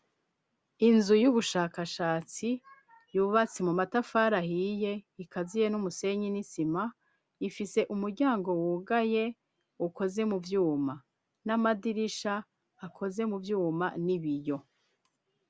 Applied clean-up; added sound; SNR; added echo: none; none; none; none.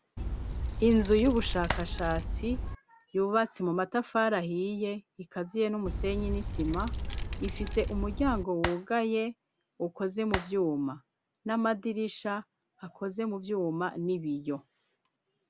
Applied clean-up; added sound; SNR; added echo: none; Clapping + Wind; 2 dB; none.